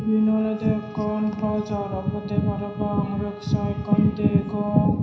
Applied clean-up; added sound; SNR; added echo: none; Bowed string instrument; 19 dB; reverberation time 0.9 s.